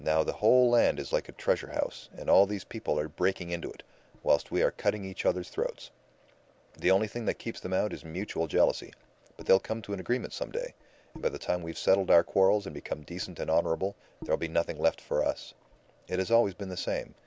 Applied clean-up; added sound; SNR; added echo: none; none; none; none.